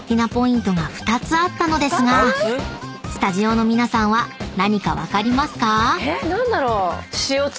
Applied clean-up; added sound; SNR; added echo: none; none; none; none.